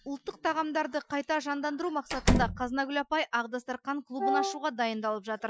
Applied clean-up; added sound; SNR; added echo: classical method Wiener filter.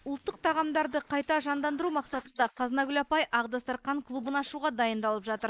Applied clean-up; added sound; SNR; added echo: neural mask model Resemble Enhance denoiser.